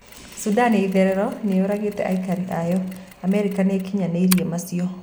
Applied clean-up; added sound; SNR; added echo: none; Mechanisms; 18 dB; none.